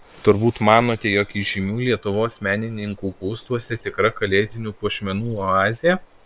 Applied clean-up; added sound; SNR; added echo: neural separator model SepFormer WHAM!.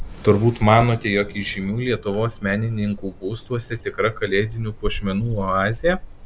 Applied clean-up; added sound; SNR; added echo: none; Bird vocalization, bird call, bird song; 12 dB; none.